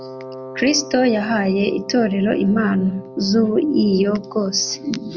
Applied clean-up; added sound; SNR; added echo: none; Wind instrument, woodwind instrument; 16 dB; none.